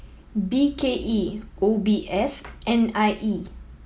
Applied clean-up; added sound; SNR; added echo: none; none; none; none.